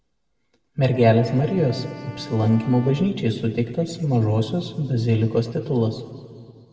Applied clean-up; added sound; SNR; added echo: none; Wind instrument, woodwind instrument; 19 dB; reverberation time 1.8 s.